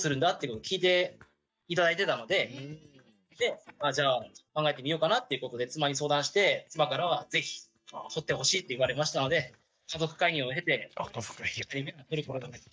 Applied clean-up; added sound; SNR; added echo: neural mask model DeepFilterNet 3.